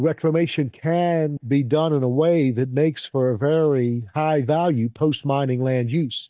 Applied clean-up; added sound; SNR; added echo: neural mask model DeepFilterNet 3.